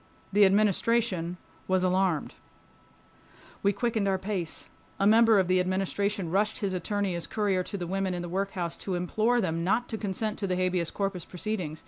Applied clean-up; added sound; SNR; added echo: none; none; none; none.